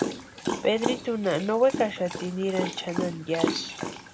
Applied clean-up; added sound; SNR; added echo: none; Dog; 5 dB; none.